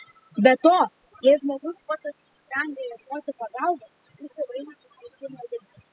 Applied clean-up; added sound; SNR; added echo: classical method spectral subtraction.